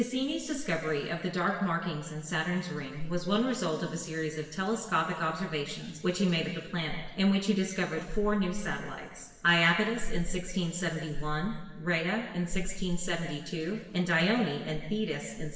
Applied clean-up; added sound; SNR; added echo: none; none; none; reverberation time 1.4 s.